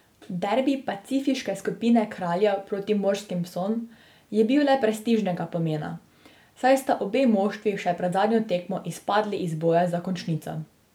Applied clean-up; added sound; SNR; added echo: none; none; none; none.